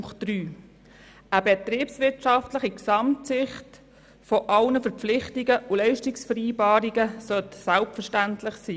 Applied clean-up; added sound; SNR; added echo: none; none; none; none.